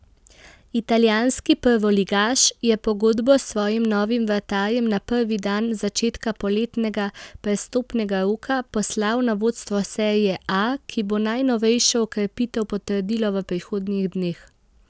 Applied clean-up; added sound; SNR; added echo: none; none; none; none.